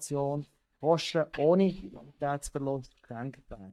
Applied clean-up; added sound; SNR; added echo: neural mask model DeepFilterNet 3.